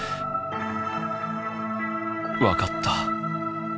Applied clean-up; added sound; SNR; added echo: none; none; none; none.